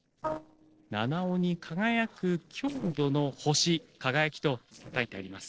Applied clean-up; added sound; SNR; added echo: neural separator model SepFormer DNS4.